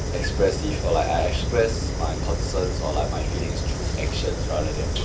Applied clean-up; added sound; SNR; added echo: none; Fire; -2 dB; reverberation time 0.3 s.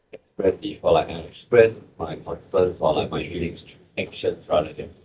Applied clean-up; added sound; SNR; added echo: neural mask model DeepFilterNet 3.